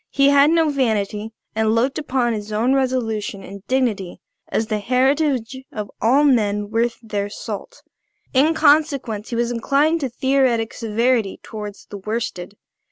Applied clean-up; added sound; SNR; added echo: none; none; none; none.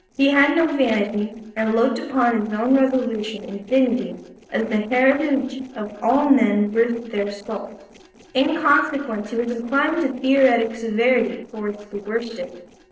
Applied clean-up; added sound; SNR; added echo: neural separator model SepFormer DNS4.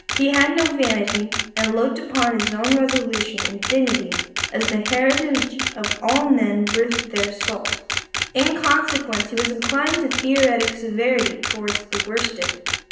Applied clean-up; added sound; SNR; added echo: none; Camera; 4 dB; reverberation time 0.8 s.